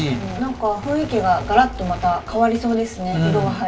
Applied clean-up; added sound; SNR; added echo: none; Gunshot, gunfire; 14 dB; reverberation time 0.2 s.